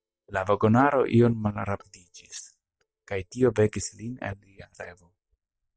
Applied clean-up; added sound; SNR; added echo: neural mask model DeepFilterNet 3.